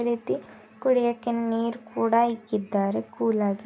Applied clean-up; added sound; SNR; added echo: none; none; none; none.